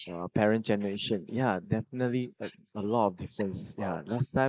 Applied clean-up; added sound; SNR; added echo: neural mask model Resemble Enhance denoiser.